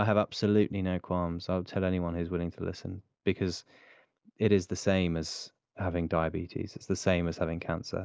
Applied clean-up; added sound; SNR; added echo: none; none; none; none.